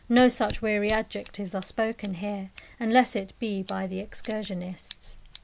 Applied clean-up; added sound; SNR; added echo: none; Scissors; 18 dB; none.